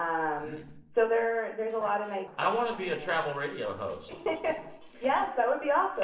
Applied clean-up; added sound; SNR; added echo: neural separator model SepFormer DNS4.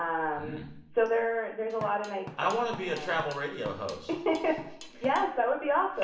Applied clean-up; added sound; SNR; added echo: none; Drum kit; 16 dB; reverberation time 0.6 s.